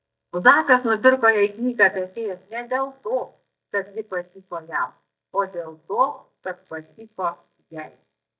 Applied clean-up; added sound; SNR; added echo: neural mask model DeepFilterNet 3.